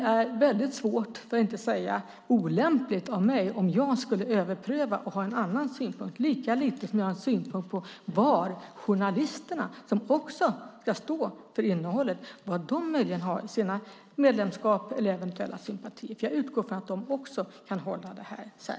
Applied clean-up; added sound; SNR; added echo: none; none; none; none.